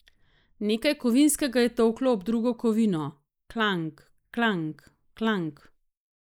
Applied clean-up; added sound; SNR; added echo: neural mask model Resemble Enhance denoiser.